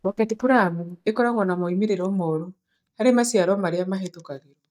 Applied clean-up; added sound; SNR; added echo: neural mask model DeepFilterNet 3.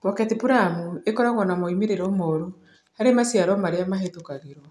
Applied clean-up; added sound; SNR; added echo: none; none; none; none.